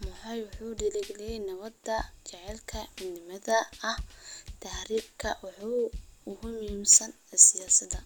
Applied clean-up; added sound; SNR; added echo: none; Drum kit; 16 dB; none.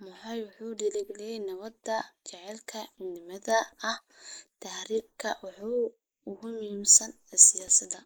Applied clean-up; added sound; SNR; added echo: neural mask model Resemble Enhance denoiser.